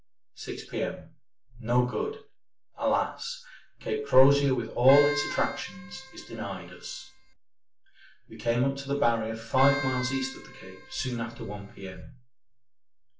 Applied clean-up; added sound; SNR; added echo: none; Keyboard (musical); 10 dB; reverberation time 0.4 s.